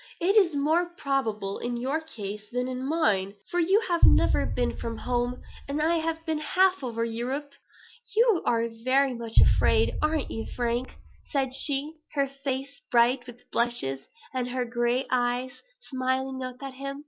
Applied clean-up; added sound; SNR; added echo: none; Boom; -1 dB; none.